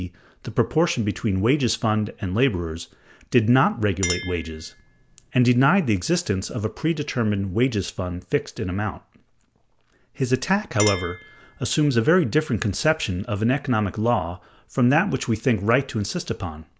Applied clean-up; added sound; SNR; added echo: none; Chink, clink; 18 dB; none.